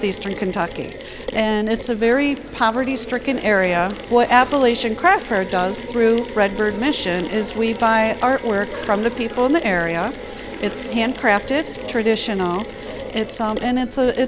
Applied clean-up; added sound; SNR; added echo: none; Mechanisms; 13 dB; none.